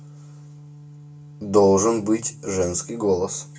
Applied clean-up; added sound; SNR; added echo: none; Organ; 19 dB; reverberation time 0.2 s.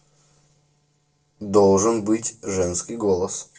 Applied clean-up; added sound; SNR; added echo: neural separator model SepFormer DNS4.